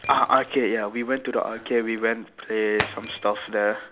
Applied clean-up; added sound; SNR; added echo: none; Shatter; 14 dB; none.